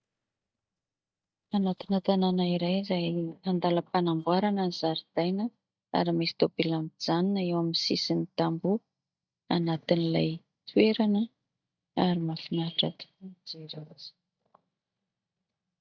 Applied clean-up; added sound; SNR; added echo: neural mask model DeepFilterNet 3.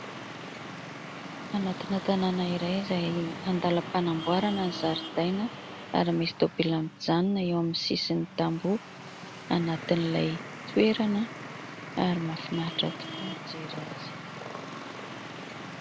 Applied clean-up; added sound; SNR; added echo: none; Traffic noise, roadway noise; 10 dB; none.